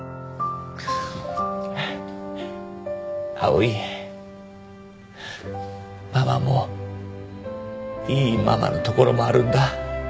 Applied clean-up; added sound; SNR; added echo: none; none; none; none.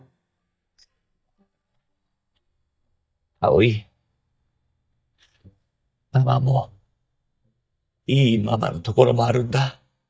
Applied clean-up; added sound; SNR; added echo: neural mask model DeepFilterNet 3.